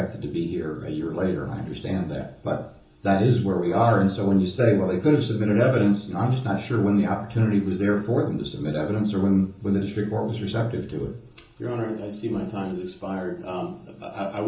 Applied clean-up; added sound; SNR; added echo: none; none; none; reverberation time 1.2 s.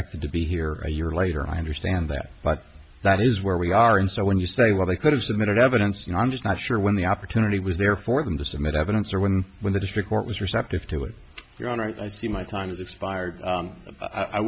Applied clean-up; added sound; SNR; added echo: none; none; none; none.